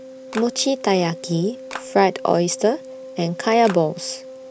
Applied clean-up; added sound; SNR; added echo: none; Clapping + Wind instrument, woodwind instrument; 14 dB; none.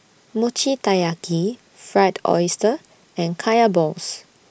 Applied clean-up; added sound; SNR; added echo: none; none; none; none.